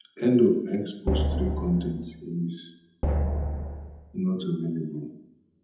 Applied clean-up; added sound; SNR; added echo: none; Drum; 1 dB; reverberation time 0.8 s.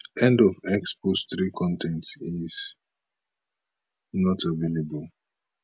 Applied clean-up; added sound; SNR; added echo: none; none; none; none.